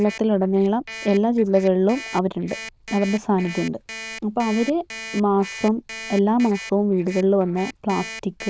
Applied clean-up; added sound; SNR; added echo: neural diffusion model UNIVERSE++.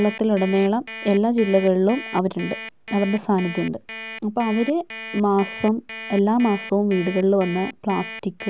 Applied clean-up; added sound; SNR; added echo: none; Alarm; 14 dB; none.